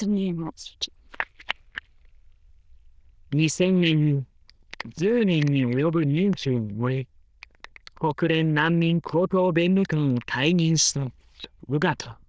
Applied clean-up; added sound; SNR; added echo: neural diffusion model UNIVERSE++.